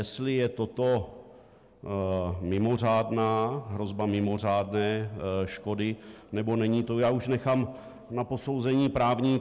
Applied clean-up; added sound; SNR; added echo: none; none; none; none.